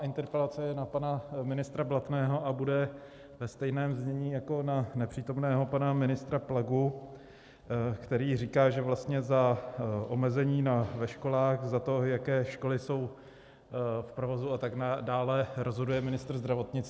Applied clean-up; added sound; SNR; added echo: none; none; none; none.